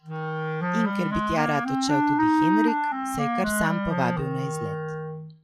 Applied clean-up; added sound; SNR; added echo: classical method log-MMSE.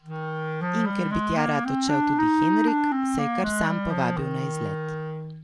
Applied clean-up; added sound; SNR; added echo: none; Wind instrument, woodwind instrument; -5 dB; none.